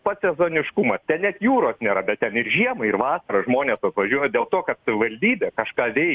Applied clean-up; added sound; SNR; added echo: none; none; none; none.